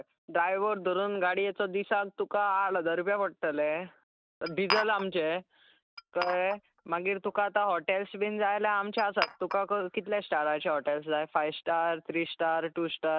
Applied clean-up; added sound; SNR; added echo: neural mask model RNNoise.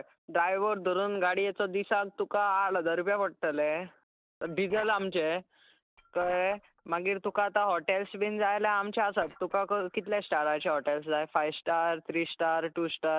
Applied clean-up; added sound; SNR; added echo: neural separator model SepFormer DNS4.